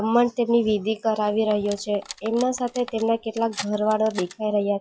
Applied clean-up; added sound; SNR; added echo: classical method log-MMSE.